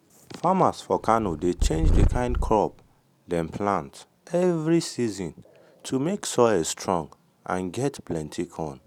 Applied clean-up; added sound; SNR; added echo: none; Purr; -2 dB; none.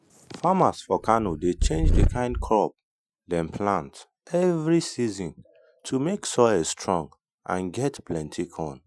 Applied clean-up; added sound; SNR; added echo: classical method Wiener filter.